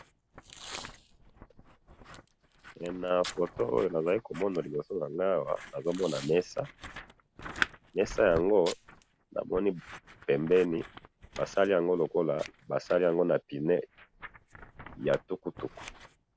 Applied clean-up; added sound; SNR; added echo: none; Scissors + Packing tape, duct tape; 14 dB; none.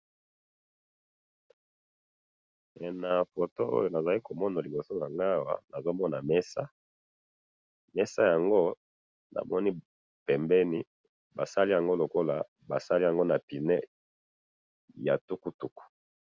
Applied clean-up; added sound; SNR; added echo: none; none; none; none.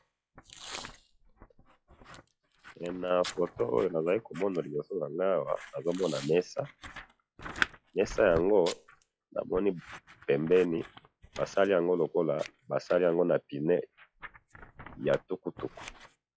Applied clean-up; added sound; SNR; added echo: classical method log-MMSE.